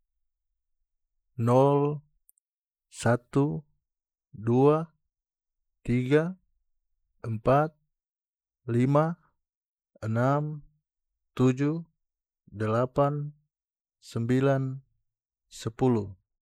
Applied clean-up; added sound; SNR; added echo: neural mask model Resemble Enhance denoiser.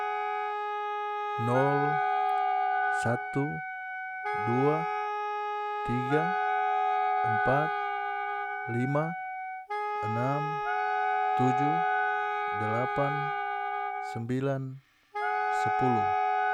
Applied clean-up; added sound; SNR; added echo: none; Wind instrument, woodwind instrument + Wind instrument, woodwind instrument; -5 dB; none.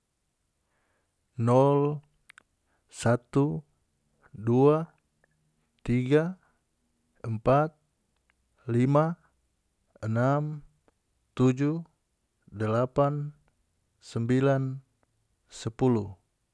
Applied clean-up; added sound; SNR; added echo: none; none; none; none.